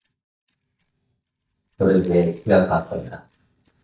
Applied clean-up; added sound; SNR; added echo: neural mask model DeepFilterNet 3.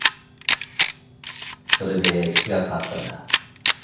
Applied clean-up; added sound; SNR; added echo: none; Camera; -5 dB; reverberation time 0.7 s.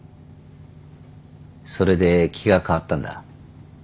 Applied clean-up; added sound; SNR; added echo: none; none; none; none.